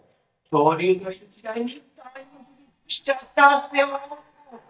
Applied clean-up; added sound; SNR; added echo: neural mask model DeepFilterNet 3.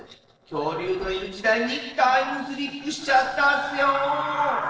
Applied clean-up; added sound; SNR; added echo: neural separator model SepFormer DNS4.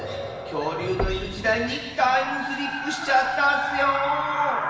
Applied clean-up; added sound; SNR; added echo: none; Knock; 12 dB; reverberation time 1.2 s.